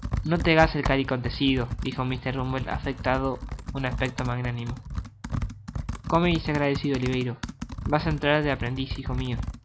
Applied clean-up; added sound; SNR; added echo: none; Computer keyboard; 6 dB; none.